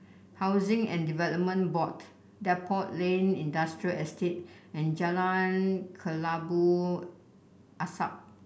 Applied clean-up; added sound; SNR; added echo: none; none; none; none.